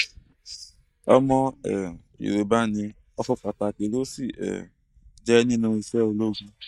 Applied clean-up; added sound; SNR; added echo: neural mask model DeepFilterNet 3.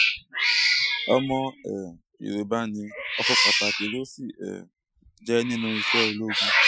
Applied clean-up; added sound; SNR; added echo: classical method Wiener filter.